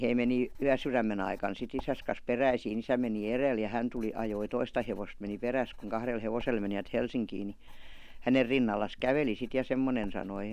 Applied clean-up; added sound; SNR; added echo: none; Writing; 13 dB; none.